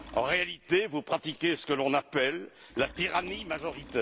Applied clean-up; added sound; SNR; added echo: none; Liquid; 19 dB; none.